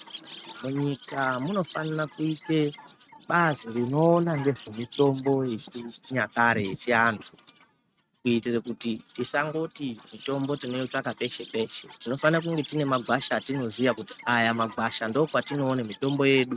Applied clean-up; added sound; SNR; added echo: neural mask model RNNoise.